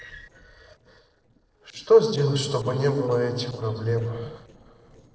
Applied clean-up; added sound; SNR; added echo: neural separator model SepFormer DNS4.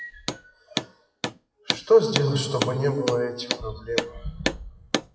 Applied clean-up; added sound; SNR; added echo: classical method WPE with log-MMSE.